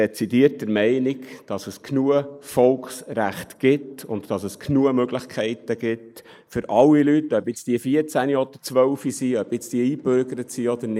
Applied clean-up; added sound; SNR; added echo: neural mask model Resemble Enhance denoiser.